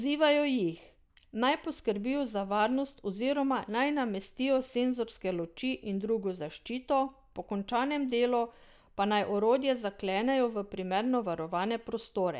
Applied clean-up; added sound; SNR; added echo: none; none; none; none.